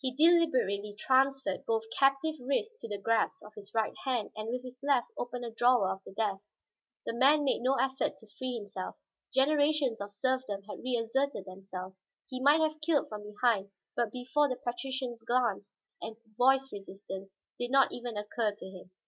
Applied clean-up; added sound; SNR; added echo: none; none; none; none.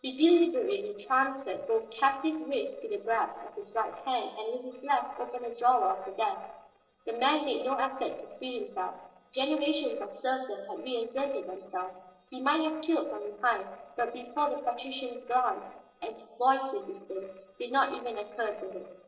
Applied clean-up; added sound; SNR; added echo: neural separator model SepFormer DNS4.